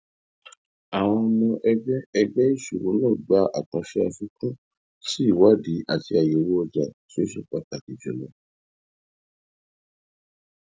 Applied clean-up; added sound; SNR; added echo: none; none; none; none.